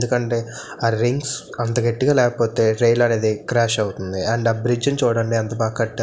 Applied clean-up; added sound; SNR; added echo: none; none; none; none.